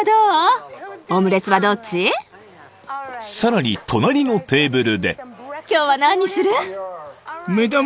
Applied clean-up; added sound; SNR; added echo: none; none; none; none.